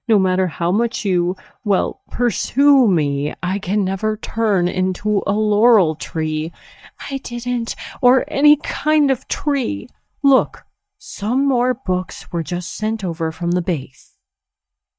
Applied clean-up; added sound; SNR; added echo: neural mask model DeepFilterNet 3.